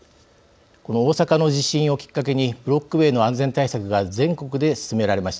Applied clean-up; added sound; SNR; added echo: none; none; none; none.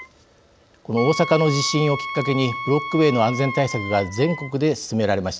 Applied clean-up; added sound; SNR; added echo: none; Wind instrument, woodwind instrument; 10 dB; none.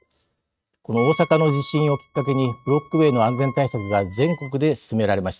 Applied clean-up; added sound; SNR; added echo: neural mask model RNNoise.